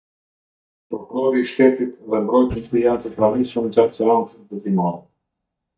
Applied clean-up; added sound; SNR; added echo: neural mask model DeepFilterNet 3.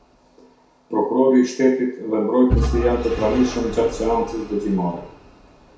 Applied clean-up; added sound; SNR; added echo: none; Engine / Vehicle; 8 dB; reverberation time 0.6 s.